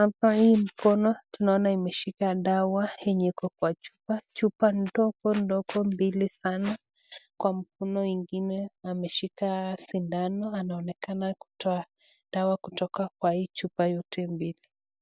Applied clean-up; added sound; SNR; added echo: none; none; none; none.